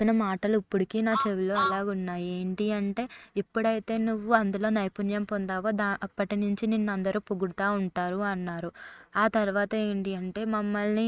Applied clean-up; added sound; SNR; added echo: neural mask model RNNoise.